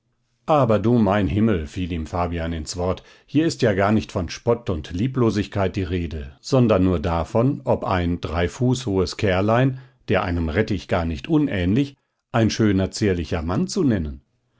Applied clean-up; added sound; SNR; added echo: none; none; none; none.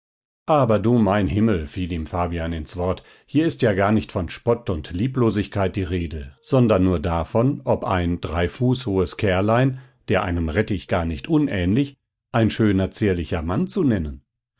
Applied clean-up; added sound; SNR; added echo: neural mask model DeepFilterNet 3.